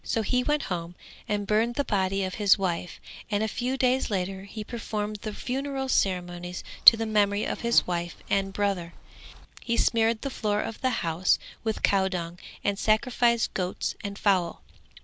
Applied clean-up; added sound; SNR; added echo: none; Walk, footsteps / Insect; 18 dB; none.